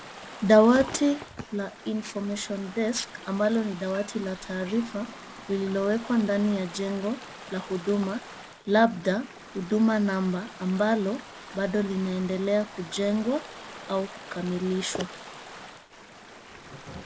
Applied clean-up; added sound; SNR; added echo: none; Stream / Ocean; 16 dB; none.